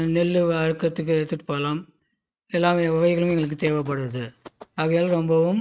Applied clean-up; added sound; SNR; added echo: neural mask model RNNoise.